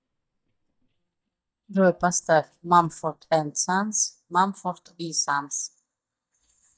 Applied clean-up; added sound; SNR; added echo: neural mask model DeepFilterNet 3.